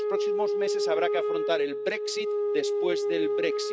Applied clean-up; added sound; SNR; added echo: neural mask model RNNoise.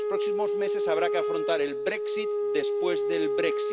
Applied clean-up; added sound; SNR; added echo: none; Wind instrument, woodwind instrument; -4 dB; none.